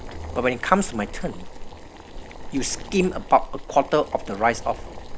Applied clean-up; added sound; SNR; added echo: none; Boiling; 10 dB; none.